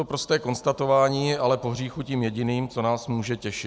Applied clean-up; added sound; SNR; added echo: none; none; none; none.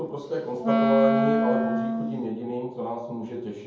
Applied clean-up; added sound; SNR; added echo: none; Wind instrument, woodwind instrument; -4 dB; reverberation time 0.7 s.